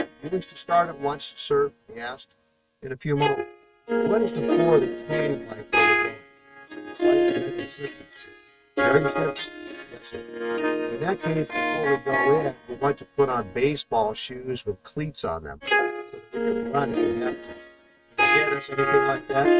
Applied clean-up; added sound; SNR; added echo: neural mask model RNNoise.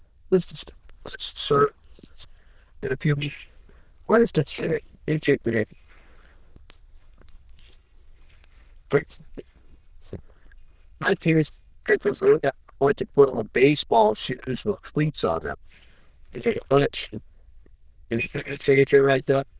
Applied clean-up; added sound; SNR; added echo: neural diffusion model UNIVERSE++.